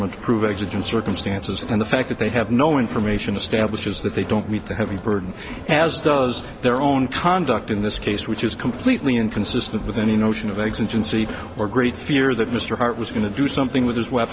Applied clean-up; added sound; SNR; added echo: none; Crowd; 14 dB; none.